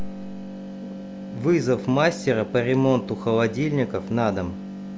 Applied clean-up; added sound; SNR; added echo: none; none; none; none.